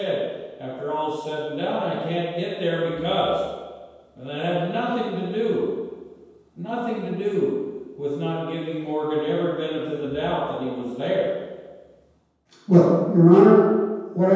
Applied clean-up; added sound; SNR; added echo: none; none; none; reverberation time 1.2 s.